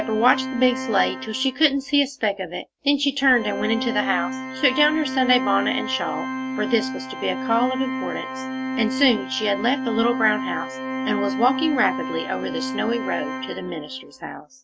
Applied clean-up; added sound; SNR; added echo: none; Organ; 5 dB; none.